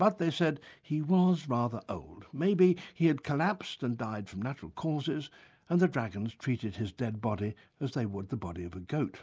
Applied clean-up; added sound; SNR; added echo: none; none; none; none.